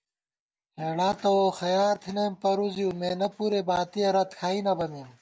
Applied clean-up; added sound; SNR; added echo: none; none; none; none.